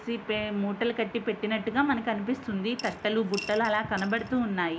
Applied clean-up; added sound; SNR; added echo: none; Coin (dropping) / Glass; 16 dB; none.